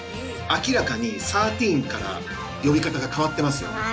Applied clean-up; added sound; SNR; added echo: none; none; none; none.